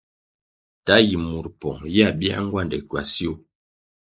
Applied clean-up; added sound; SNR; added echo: neural mask model Resemble Enhance denoiser.